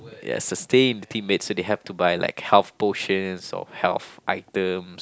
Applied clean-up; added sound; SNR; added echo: none; none; none; none.